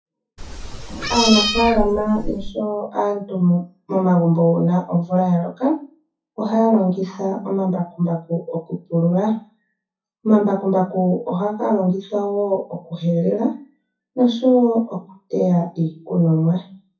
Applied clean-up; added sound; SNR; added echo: classical method WPE with log-MMSE.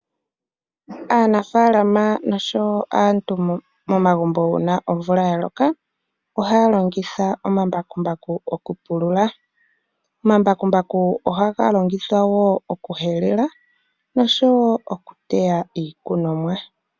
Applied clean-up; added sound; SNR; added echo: none; none; none; none.